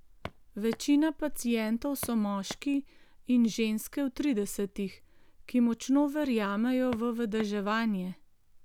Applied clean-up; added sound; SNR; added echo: none; Walk, footsteps; 15 dB; none.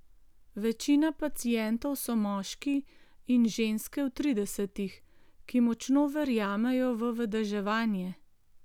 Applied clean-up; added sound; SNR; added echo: none; none; none; none.